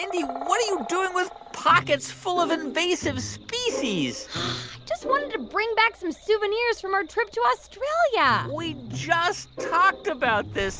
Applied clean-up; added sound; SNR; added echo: none; none; none; none.